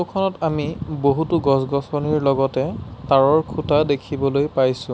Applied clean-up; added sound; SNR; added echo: none; none; none; none.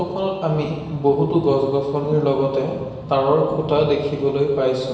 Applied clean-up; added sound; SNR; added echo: none; none; none; reverberation time 1.2 s.